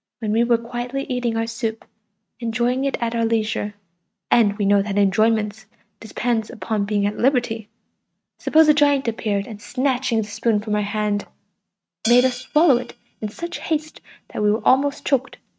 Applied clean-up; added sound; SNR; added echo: neural mask model RNNoise.